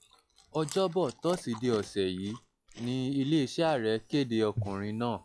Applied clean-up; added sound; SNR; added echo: classical method log-MMSE.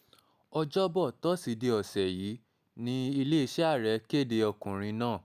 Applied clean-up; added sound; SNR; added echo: none; none; none; none.